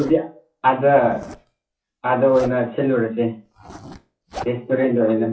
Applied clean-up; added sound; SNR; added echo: classical method WPE with log-MMSE.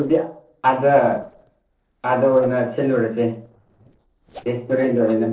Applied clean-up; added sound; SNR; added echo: neural separator model SepFormer DNS4.